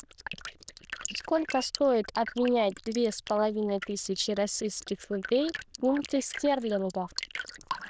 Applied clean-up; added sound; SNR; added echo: neural diffusion model UNIVERSE++.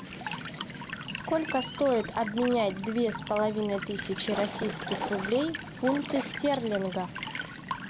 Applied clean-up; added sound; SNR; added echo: none; Walk, footsteps / Stream / Trickle, dribble / Chirp, tweet; 6 dB; none.